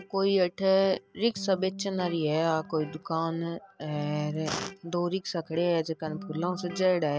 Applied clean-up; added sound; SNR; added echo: none; Electric guitar; 16 dB; none.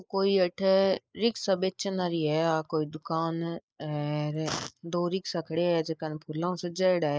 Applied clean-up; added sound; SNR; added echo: neural mask model Resemble Enhance denoiser.